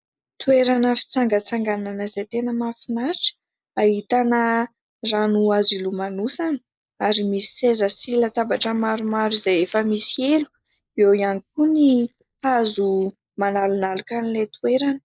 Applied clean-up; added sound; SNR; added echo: neural mask model Resemble Enhance denoiser.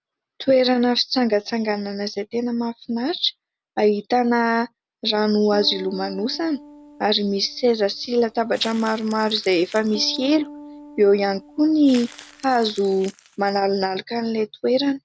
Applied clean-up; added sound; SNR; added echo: none; Crumpling, crinkling + Piano; 19 dB; none.